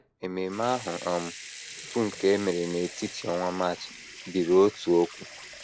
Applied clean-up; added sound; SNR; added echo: none; Sink (filling or washing) / Water tap, faucet / Liquid; 12 dB; none.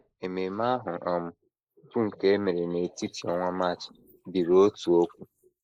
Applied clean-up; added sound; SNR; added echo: neural mask model Resemble Enhance denoiser.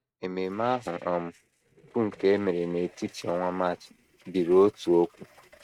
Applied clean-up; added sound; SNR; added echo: neural mask model RNNoise.